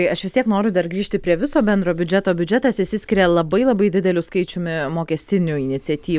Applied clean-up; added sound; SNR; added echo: none; none; none; none.